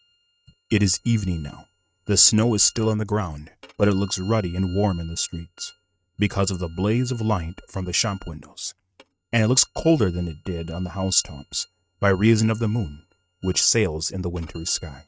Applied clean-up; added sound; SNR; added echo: neural mask model RNNoise.